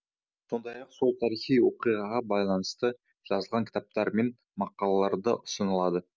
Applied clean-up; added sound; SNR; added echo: none; none; none; none.